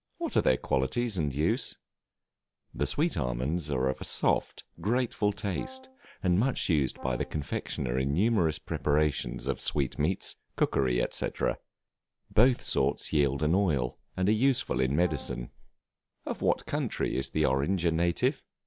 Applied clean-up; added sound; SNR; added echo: none; Brass instrument; 19 dB; none.